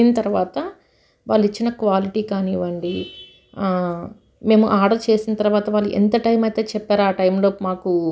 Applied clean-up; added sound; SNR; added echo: none; none; none; none.